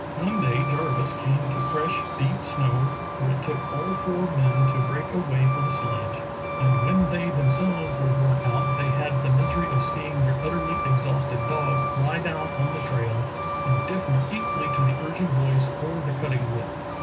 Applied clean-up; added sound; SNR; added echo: none; Truck; 5 dB; reverberation time 0.4 s.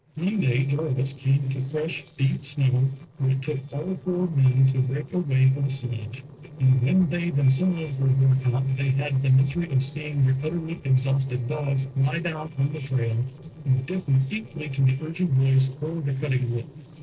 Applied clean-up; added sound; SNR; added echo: neural separator model SepFormer DNS4.